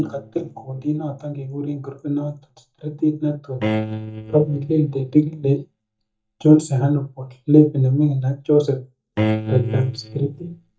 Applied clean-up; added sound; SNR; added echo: neural mask model DeepFilterNet 3.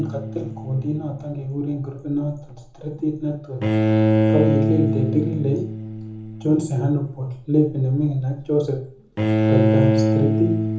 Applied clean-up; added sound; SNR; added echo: none; Bowed string instrument; -1 dB; reverberation time 1.0 s.